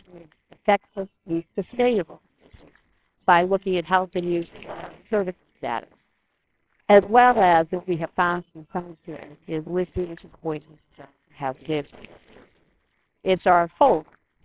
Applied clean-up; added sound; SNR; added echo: neural separator model SepFormer WHAMR!.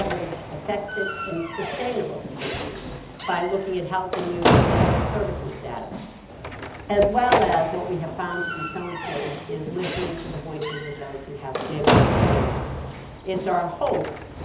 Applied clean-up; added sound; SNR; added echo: none; Slam; -2 dB; reverberation time 1.2 s.